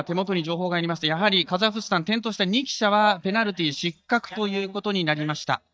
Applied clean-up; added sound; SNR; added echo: neural mask model DeepFilterNet 3.